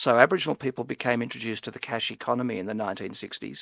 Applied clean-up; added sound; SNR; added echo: none; none; none; none.